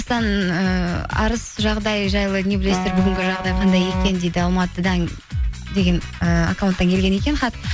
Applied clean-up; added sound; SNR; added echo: none; Wind instrument, woodwind instrument; 6 dB; none.